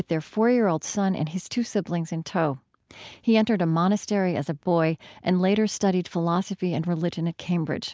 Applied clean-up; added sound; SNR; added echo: none; none; none; none.